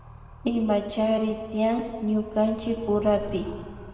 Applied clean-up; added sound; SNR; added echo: none; Animal; 17 dB; reverberation time 1.8 s.